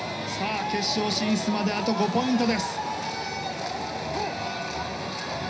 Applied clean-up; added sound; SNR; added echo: none; Harmonica; 18 dB; reverberation time 0.5 s.